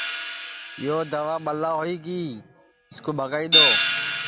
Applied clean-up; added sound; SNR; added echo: none; Hi-hat; -4 dB; none.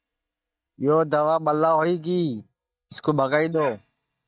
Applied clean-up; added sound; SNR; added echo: neural mask model DeepFilterNet 3.